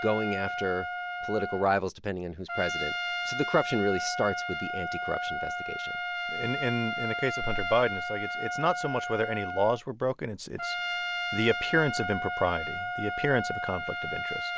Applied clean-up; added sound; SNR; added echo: none; Trumpet; 3 dB; none.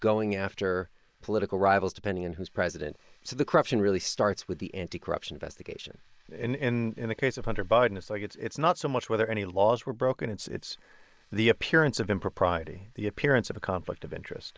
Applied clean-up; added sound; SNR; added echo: neural mask model Resemble Enhance denoiser.